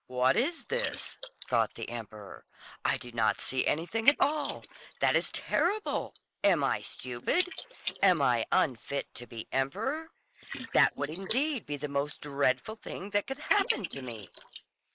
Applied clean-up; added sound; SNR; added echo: neural mask model Resemble Enhance denoiser.